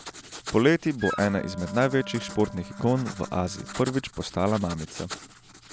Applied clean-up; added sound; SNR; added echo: none; Wind instrument, woodwind instrument + Writing; 13 dB; none.